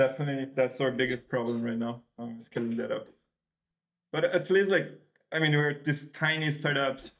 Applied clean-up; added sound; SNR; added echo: neural mask model DeepFilterNet 3.